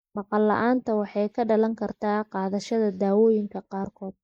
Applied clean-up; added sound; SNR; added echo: neural mask model Resemble Enhance denoiser.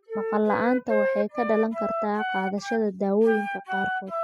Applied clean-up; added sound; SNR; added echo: classical method spectral subtraction.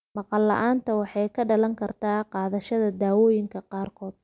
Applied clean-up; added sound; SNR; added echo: none; none; none; none.